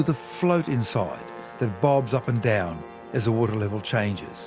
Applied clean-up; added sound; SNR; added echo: none; Brass instrument; 19 dB; none.